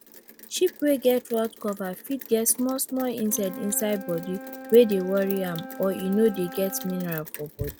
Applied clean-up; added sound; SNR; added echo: none; Rain + Wind instrument, woodwind instrument; 14 dB; none.